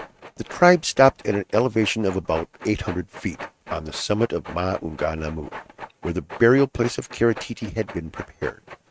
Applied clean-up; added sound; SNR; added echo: neural mask model RNNoise.